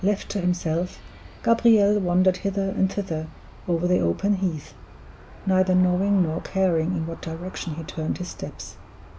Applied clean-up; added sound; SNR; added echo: none; Aircraft; 18 dB; none.